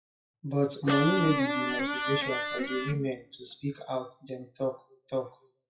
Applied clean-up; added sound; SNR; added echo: classical method WPE with log-MMSE.